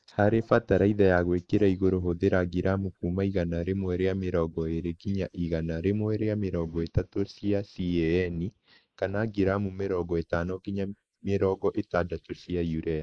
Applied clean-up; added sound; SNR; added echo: neural mask model Resemble Enhance denoiser.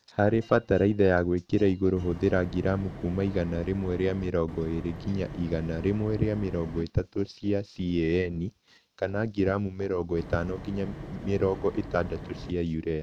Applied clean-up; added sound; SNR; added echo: none; Wind; 12 dB; none.